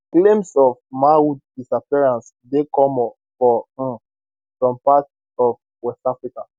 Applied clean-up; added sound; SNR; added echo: none; none; none; none.